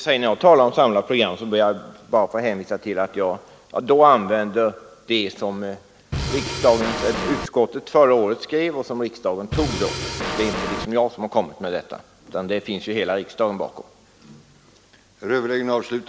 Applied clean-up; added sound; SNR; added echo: none; Drum kit; 5 dB; none.